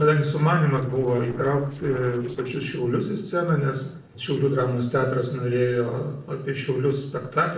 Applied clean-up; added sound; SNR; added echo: neural separator model SepFormer DNS4.